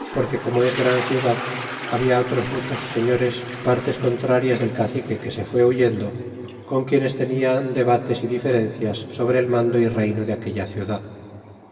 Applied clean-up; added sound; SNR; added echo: none; Toilet flush; 14 dB; reverberation time 2.5 s.